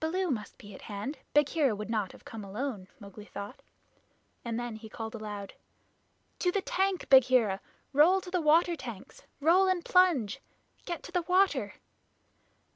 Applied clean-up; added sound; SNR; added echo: none; none; none; none.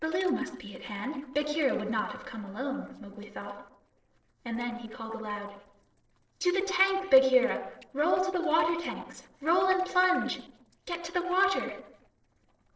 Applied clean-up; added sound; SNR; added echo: neural separator model SepFormer DNS4.